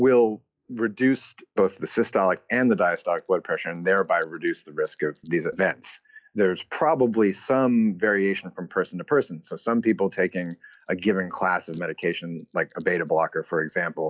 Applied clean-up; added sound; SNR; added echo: classical method log-MMSE.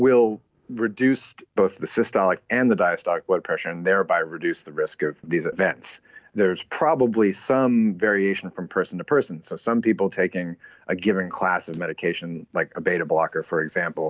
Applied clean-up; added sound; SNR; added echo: none; none; none; none.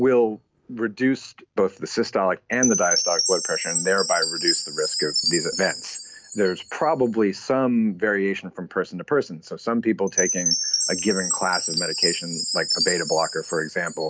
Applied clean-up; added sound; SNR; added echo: none; Chime; 4 dB; none.